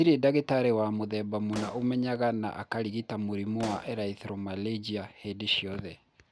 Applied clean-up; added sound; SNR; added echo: none; Explosion; 17 dB; none.